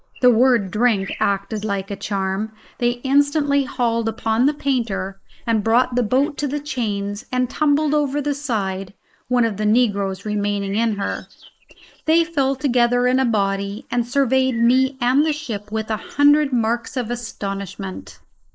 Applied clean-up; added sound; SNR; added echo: neural mask model Resemble Enhance denoiser.